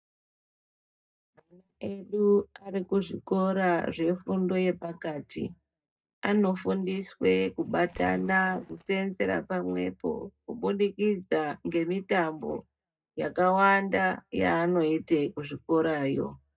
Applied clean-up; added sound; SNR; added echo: neural mask model DeepFilterNet 3.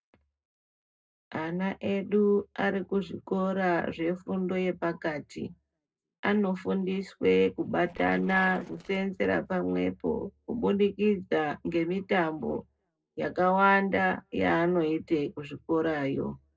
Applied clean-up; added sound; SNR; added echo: neural separator model SepFormer DNS4.